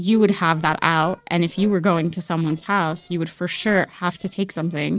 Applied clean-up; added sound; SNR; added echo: neural separator model SepFormer DNS4.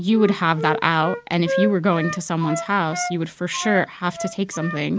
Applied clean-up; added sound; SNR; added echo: none; Wind instrument, woodwind instrument; 8 dB; none.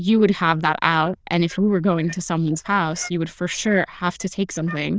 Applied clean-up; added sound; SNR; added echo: neural diffusion model UNIVERSE++.